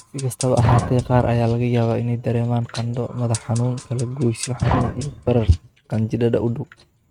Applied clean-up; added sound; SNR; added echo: neural mask model RNNoise.